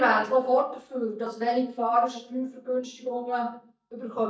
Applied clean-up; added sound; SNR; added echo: neural mask model DeepFilterNet 3.